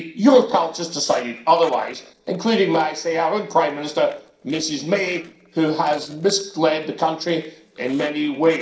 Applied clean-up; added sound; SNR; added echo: neural separator model SepFormer DNS4.